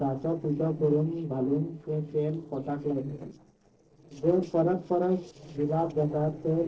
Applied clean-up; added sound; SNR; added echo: neural separator model SepFormer DNS4.